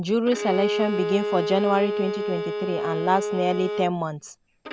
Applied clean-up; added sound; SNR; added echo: none; Bowed string instrument; 3 dB; none.